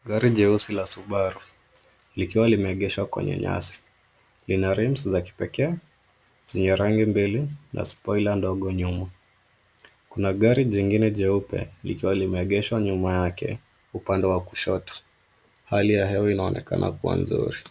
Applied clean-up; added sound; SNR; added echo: none; none; none; none.